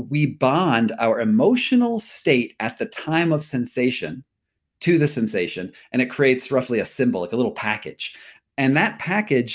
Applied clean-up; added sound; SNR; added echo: none; none; none; none.